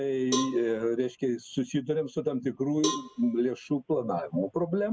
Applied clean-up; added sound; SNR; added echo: none; Cowbell; 11 dB; none.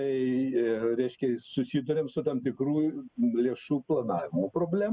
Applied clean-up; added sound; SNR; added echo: none; none; none; none.